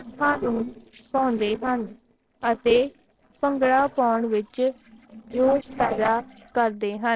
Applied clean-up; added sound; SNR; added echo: neural separator model SepFormer DNS4.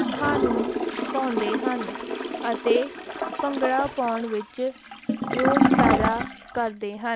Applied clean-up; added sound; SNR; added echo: none; Toilet flush / Gurgling; -2 dB; none.